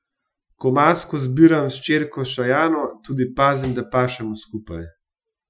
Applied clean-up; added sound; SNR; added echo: classical method Wiener filter.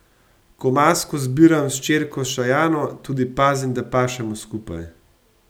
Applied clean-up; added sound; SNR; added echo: none; none; none; none.